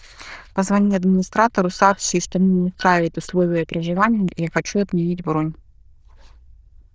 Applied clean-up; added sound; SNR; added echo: neural diffusion model UNIVERSE++.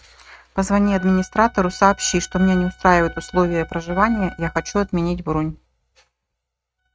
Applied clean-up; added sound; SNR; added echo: neural mask model RNNoise.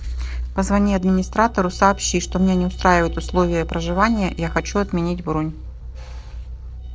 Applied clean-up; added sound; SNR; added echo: neural separator model SepFormer DNS4.